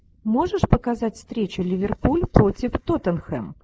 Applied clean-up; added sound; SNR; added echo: neural mask model Resemble Enhance denoiser.